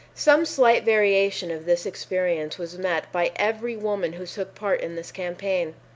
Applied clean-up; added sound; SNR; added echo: none; none; none; none.